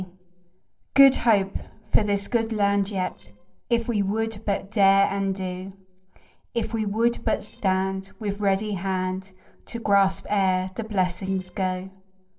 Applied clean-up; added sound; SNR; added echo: neural separator model SepFormer DNS4.